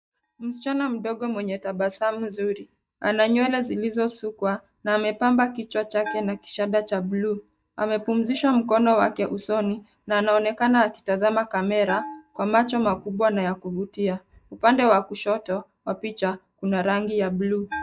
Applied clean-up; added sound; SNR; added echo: neural mask model DeepFilterNet 3.